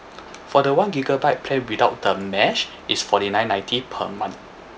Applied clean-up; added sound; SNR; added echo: none; none; none; none.